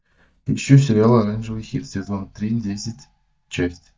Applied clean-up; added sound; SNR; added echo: neural mask model DeepFilterNet 3.